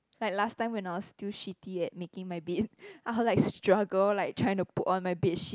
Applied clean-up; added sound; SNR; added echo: none; none; none; none.